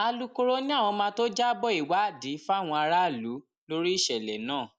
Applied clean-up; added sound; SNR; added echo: none; none; none; none.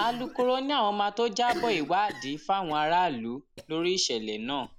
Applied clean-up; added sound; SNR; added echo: none; Cough; 16 dB; none.